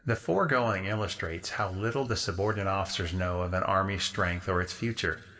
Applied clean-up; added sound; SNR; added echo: none; none; none; reverberation time 2.4 s.